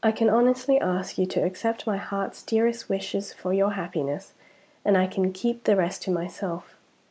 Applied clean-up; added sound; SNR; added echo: none; none; none; none.